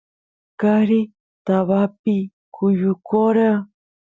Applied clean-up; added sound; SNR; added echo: none; none; none; none.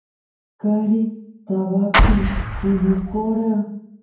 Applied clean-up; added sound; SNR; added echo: none; Explosion; -2 dB; reverberation time 0.9 s.